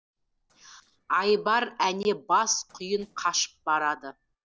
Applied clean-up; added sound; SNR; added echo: neural separator model SepFormer DNS4.